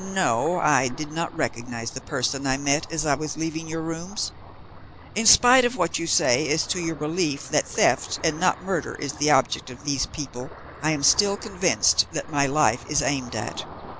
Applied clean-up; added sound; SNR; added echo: none; Ocean; 15 dB; none.